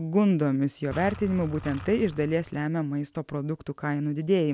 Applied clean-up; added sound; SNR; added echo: none; Engine; 14 dB; none.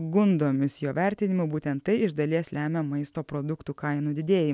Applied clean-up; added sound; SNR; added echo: none; none; none; none.